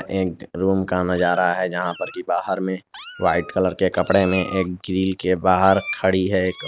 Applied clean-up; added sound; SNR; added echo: none; Meow; 18 dB; none.